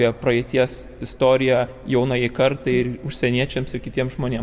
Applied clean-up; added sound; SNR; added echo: none; none; none; none.